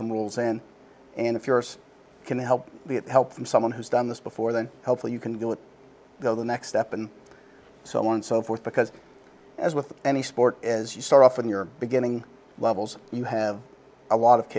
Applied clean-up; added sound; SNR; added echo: none; none; none; none.